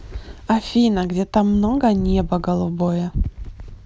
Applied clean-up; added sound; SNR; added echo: none; none; none; none.